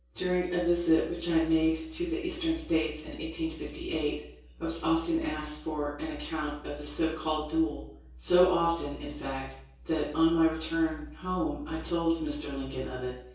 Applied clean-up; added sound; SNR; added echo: none; none; none; reverberation time 0.6 s.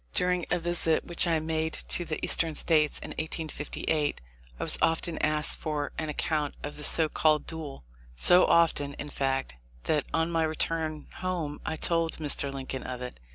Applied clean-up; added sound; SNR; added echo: none; none; none; none.